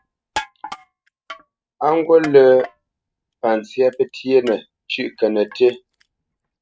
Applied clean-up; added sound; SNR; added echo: neural mask model RNNoise.